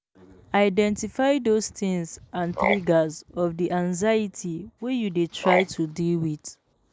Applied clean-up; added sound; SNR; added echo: none; Frog; 7 dB; none.